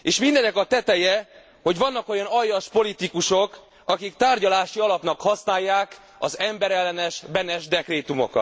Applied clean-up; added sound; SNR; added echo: none; none; none; none.